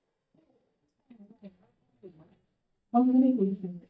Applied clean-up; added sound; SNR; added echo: neural mask model DeepFilterNet 3.